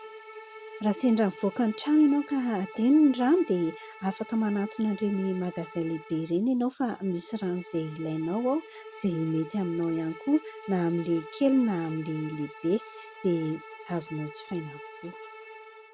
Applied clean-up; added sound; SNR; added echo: none; Bowed string instrument; 17 dB; none.